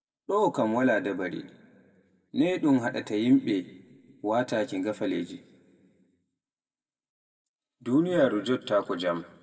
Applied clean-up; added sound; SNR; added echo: none; none; none; reverberation time 0.9 s.